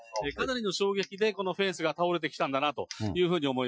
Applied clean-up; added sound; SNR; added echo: classical method Wiener filter.